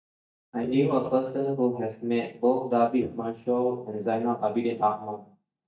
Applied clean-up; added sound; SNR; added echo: neural mask model DeepFilterNet 3.